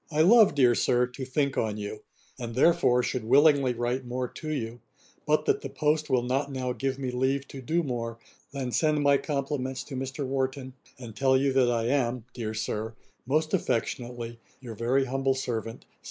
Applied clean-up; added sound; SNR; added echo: neural mask model Resemble Enhance denoiser.